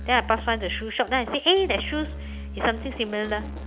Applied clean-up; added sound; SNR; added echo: none; Musical instrument; 10 dB; none.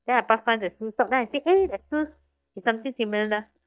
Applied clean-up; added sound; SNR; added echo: neural mask model DeepFilterNet 3.